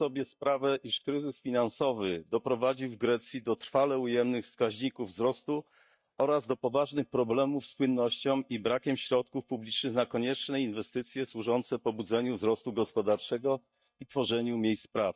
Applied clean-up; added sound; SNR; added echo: neural mask model DeepFilterNet 3.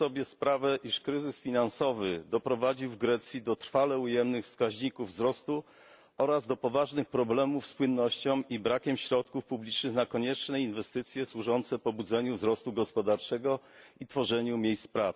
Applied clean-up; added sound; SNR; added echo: none; none; none; none.